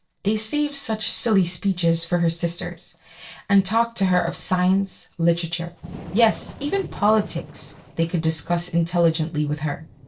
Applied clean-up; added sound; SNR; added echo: neural separator model SepFormer DNS4.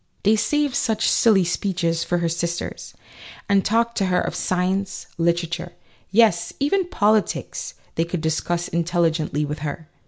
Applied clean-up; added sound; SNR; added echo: none; none; none; none.